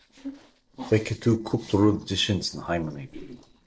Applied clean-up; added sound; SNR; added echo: neural separator model SepFormer DNS4.